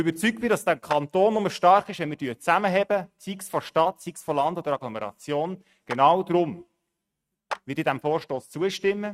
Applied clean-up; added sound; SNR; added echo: neural mask model RNNoise.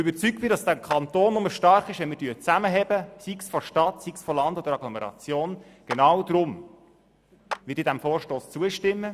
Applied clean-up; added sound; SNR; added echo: none; Clapping; 16 dB; none.